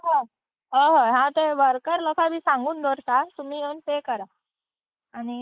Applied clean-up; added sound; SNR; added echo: neural mask model Resemble Enhance denoiser.